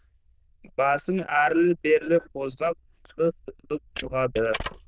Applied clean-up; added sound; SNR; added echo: neural diffusion model UNIVERSE++.